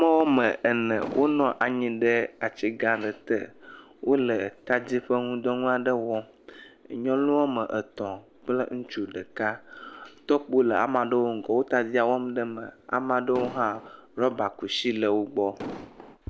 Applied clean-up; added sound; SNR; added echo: none; Explosion; 12 dB; none.